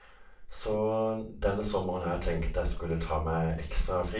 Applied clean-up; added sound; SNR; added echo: none; none; none; reverberation time 0.3 s.